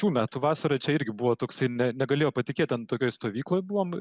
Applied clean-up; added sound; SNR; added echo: none; none; none; none.